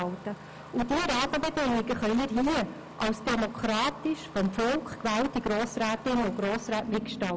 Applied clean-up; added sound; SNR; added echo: none; Engine starting; 16 dB; none.